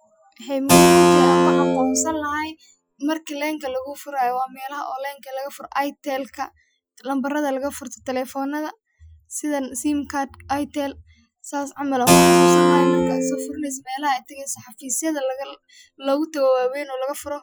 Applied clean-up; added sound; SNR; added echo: classical method Wiener filter.